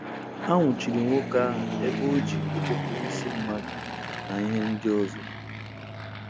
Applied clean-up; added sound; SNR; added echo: none; Fixed-wing aircraft, airplane; 3 dB; none.